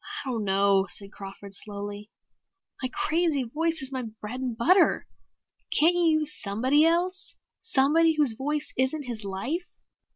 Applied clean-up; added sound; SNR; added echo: none; none; none; none.